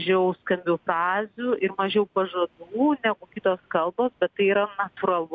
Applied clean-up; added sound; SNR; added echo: none; none; none; none.